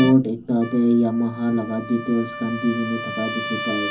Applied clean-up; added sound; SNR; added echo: none; Trumpet; 10 dB; reverberation time 0.3 s.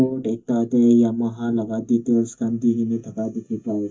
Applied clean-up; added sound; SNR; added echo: neural mask model DeepFilterNet 3.